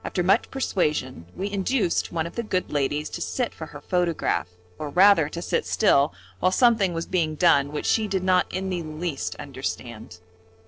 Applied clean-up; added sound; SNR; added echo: neural separator model SepFormer DNS4.